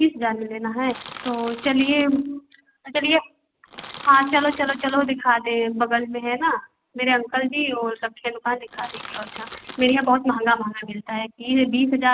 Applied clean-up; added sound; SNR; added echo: none; Crushing; 16 dB; none.